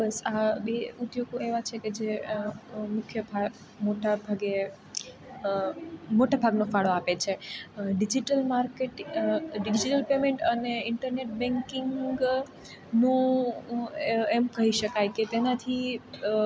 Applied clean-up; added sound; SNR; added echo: none; none; none; none.